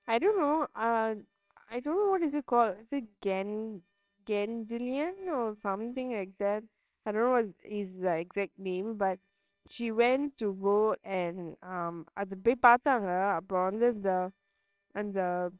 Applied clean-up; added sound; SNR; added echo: neural separator model SepFormer WHAMR!.